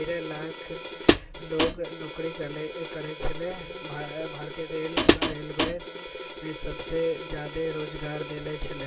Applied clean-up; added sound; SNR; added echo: none; Hi-hat; -2 dB; reverberation time 2.9 s.